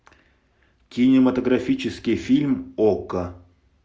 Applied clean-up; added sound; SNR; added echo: none; none; none; none.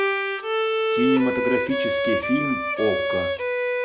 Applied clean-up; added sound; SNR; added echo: none; Bowed string instrument; -3 dB; none.